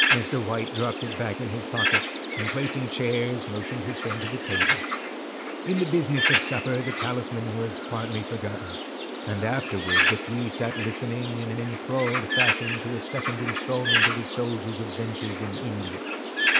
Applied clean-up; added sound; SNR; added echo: none; Bird; -2 dB; none.